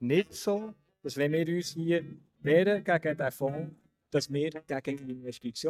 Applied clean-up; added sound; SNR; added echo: neural mask model DeepFilterNet 3.